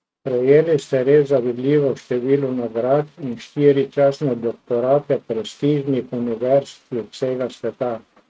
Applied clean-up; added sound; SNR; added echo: neural mask model RNNoise.